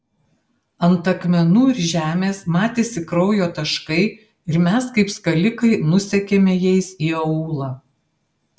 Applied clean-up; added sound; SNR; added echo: none; none; none; none.